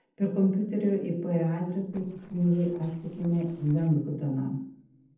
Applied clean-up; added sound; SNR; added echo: neural separator model SepFormer DNS4.